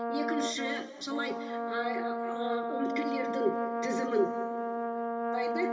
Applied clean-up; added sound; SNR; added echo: none; Brass instrument; -1 dB; reverberation time 2.3 s.